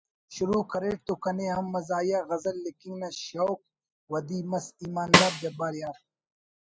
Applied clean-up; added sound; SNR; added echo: classical method spectral subtraction.